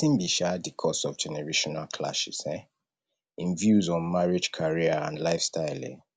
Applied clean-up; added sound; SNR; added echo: none; none; none; none.